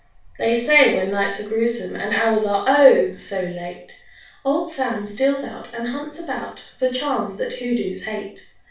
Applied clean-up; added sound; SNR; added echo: none; none; none; reverberation time 0.4 s.